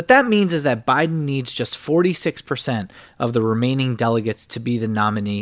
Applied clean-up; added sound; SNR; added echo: none; none; none; none.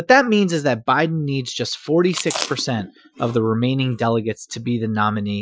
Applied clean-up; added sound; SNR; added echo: classical method Wiener filter.